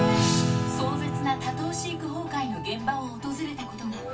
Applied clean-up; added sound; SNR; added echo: none; Acoustic guitar / Strum; 0 dB; reverberation time 0.2 s.